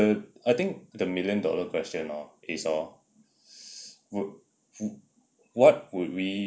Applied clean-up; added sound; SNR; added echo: none; none; none; none.